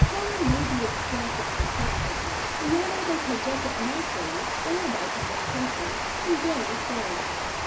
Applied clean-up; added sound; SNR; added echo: none; Water; -4 dB; reverberation time 0.8 s.